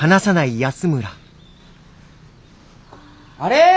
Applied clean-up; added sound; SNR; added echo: none; none; none; none.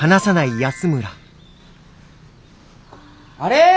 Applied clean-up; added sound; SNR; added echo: none; Ringtone / Chime; 17 dB; none.